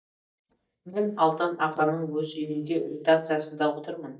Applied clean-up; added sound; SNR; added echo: neural mask model DeepFilterNet 3.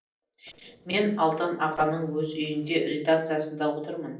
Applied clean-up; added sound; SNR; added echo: neural separator model SepFormer DNS4.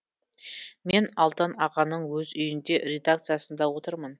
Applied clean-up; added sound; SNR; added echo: none; none; none; none.